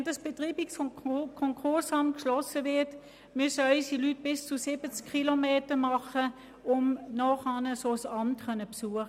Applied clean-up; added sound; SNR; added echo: none; none; none; none.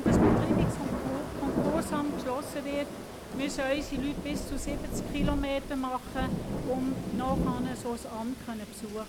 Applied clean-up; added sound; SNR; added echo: none; Thunder / Rain; -3 dB; none.